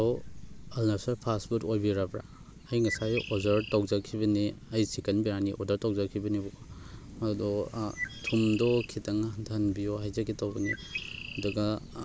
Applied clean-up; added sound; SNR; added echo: none; Bird; 11 dB; none.